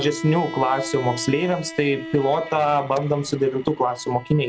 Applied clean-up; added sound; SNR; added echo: none; Bowed string instrument; 14 dB; none.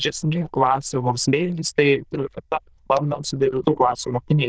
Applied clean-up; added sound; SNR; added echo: neural diffusion model UNIVERSE++.